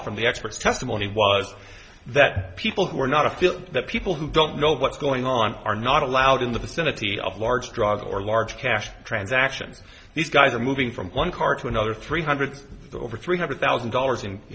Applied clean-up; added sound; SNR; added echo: none; none; none; none.